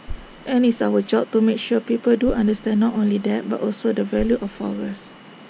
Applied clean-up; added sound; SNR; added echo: none; Thump, thud; 15 dB; none.